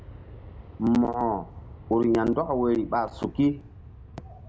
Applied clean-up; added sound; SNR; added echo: none; Aircraft; 17 dB; none.